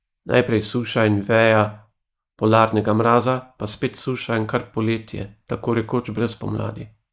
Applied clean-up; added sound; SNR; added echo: neural mask model Resemble Enhance denoiser.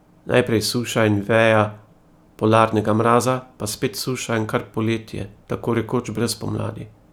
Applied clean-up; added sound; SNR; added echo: none; none; none; none.